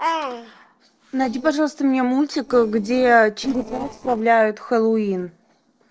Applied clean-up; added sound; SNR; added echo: neural separator model SepFormer DNS4.